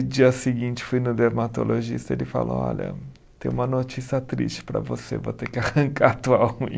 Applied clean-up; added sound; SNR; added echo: none; none; none; none.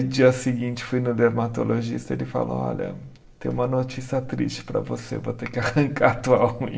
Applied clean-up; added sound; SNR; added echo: none; none; none; reverberation time 0.6 s.